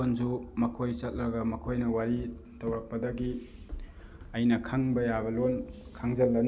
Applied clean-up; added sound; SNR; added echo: none; Walk, footsteps; 17 dB; none.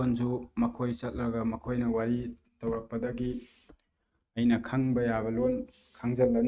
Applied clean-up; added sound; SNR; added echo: neural mask model RNNoise.